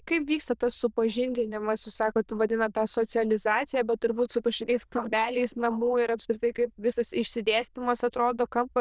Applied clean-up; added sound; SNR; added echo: neural diffusion model UNIVERSE++.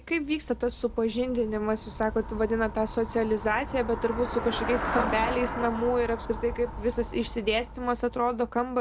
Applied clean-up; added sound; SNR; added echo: none; Traffic noise, roadway noise / Bicycle; 8 dB; none.